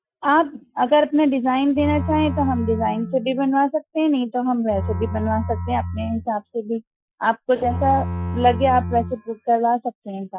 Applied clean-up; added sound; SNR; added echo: classical method Wiener filter.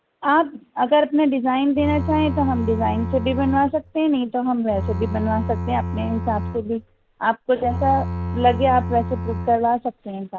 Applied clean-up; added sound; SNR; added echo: none; Bowed string instrument; 6 dB; none.